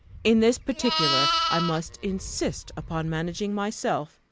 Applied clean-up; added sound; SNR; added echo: none; Livestock, farm animals, working animals; 4 dB; none.